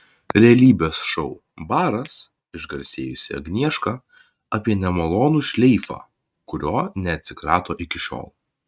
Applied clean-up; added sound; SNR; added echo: neural mask model RNNoise.